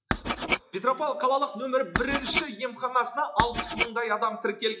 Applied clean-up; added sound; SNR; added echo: classical method WPE with log-MMSE.